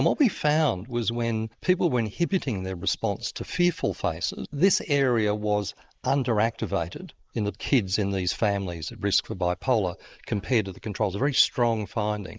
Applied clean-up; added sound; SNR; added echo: neural mask model Resemble Enhance denoiser.